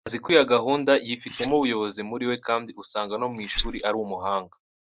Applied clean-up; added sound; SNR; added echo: neural mask model Resemble Enhance denoiser.